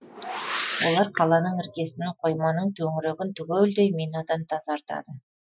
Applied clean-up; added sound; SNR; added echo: classical method Wiener filter.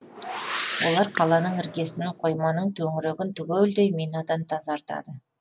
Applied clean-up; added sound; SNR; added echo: none; Whoosh, swoosh, swish; 7 dB; none.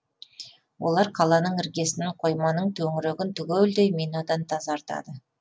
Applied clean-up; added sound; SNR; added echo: none; none; none; none.